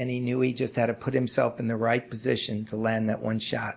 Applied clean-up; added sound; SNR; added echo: none; none; none; none.